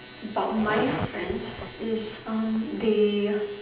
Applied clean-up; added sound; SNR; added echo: none; Zipper (clothing); 11 dB; reverberation time 0.8 s.